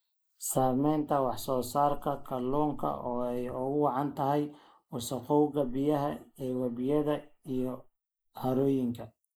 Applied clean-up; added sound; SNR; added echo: neural mask model Resemble Enhance denoiser.